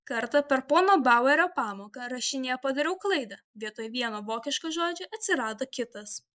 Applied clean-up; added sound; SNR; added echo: neural mask model Resemble Enhance denoiser.